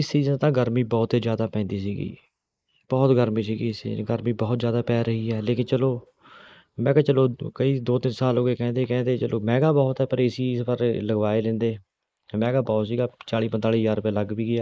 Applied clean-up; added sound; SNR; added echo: neural mask model Resemble Enhance denoiser.